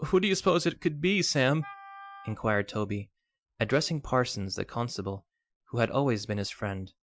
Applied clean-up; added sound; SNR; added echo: classical method Wiener filter.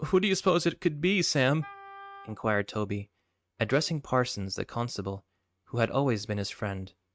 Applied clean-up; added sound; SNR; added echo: neural mask model RNNoise.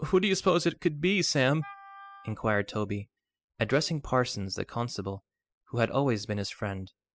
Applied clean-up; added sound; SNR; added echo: classical method spectral subtraction.